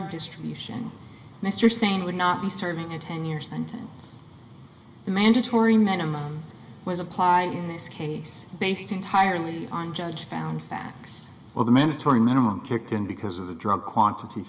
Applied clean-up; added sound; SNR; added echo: none; none; none; reverberation time 2.4 s.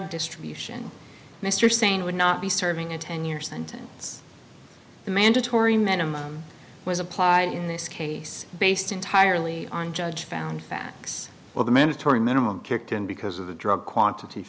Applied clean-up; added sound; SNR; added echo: none; none; none; none.